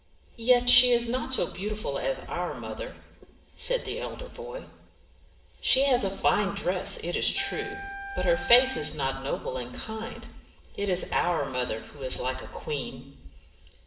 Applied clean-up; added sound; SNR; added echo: none; Wind instrument, woodwind instrument; 9 dB; reverberation time 0.8 s.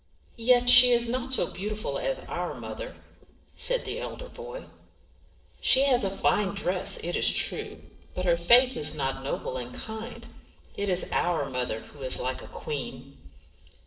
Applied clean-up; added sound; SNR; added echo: neural separator model SepFormer DNS4.